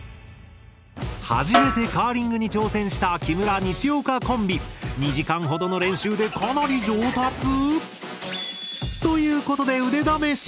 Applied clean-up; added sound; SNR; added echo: none; Snare drum; 4 dB; none.